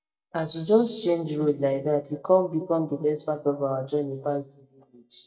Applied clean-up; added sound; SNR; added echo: neural mask model DeepFilterNet 3.